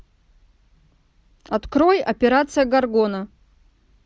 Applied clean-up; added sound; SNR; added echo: none; none; none; none.